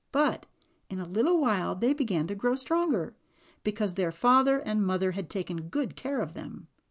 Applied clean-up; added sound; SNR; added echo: none; none; none; none.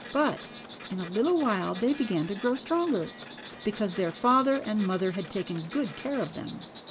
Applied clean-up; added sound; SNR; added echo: none; Printer + Insect; 13 dB; none.